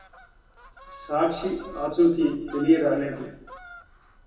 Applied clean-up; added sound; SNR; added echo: none; Fowl; 20 dB; reverberation time 0.6 s.